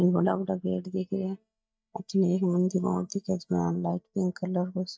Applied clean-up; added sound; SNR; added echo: neural mask model DeepFilterNet 3.